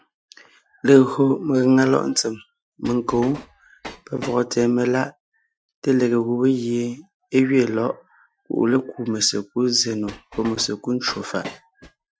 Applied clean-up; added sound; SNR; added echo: classical method Wiener filter.